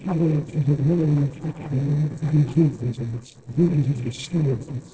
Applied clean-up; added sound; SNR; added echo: neural separator model SepFormer DNS4.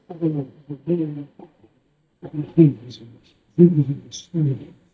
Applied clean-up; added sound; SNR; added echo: neural mask model DeepFilterNet 3.